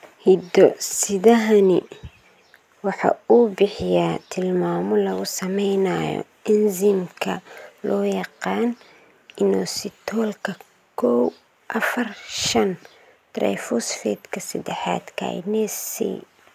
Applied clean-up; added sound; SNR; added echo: none; none; none; none.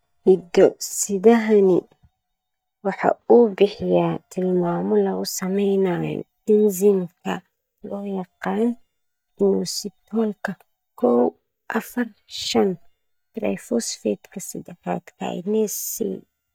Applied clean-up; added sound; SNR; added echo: neural mask model DeepFilterNet 3.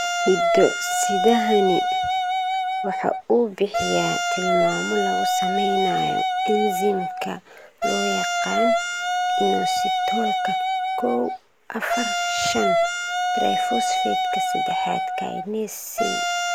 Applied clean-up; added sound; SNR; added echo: none; Wind instrument, woodwind instrument; -3 dB; none.